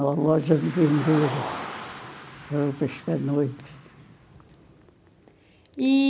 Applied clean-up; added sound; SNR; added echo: none; Car; 13 dB; none.